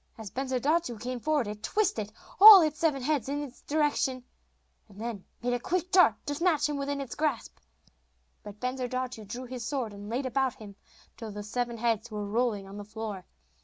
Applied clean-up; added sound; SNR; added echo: none; none; none; none.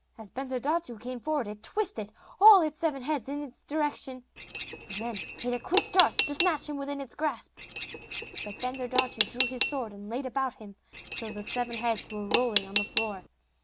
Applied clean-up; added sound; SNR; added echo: none; Cutlery, silverware / Dishes, pots, and pans; -1 dB; none.